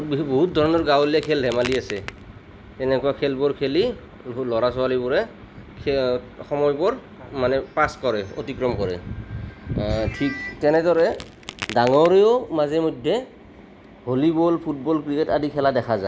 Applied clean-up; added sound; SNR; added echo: none; Crack; 17 dB; none.